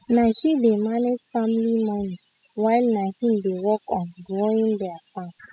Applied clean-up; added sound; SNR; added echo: classical method spectral subtraction.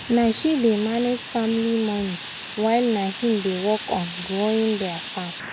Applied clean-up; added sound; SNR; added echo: none; Fire; 10 dB; none.